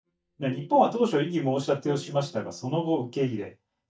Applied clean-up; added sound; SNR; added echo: neural mask model DeepFilterNet 3.